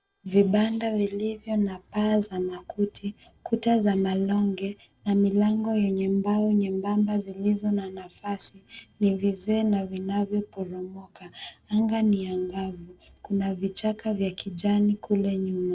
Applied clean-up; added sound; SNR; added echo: neural separator model SepFormer DNS4.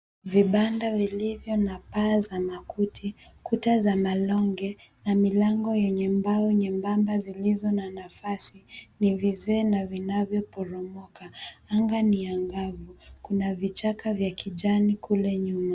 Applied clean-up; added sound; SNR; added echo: none; none; none; none.